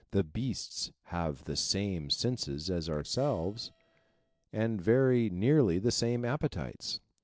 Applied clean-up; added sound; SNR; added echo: neural separator model SepFormer DNS4.